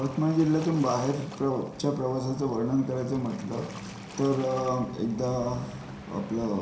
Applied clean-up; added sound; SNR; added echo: none; Waves, surf; 15 dB; reverberation time 0.7 s.